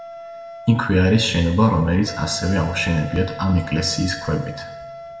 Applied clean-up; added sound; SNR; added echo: none; Wind instrument, woodwind instrument; 16 dB; reverberation time 0.9 s.